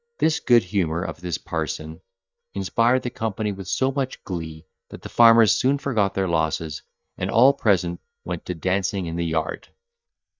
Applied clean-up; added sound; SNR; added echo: neural mask model DeepFilterNet 3.